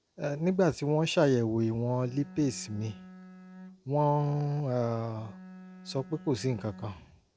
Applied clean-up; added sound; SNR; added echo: none; Bowed string instrument; 19 dB; none.